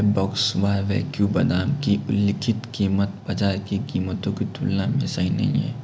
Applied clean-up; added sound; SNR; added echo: none; none; none; none.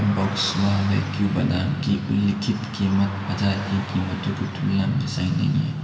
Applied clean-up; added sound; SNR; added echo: none; Car passing by / Traffic noise, roadway noise; 15 dB; reverberation time 2.6 s.